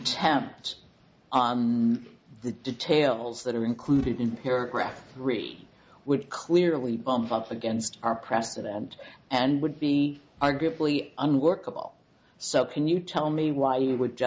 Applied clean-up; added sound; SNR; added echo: none; none; none; none.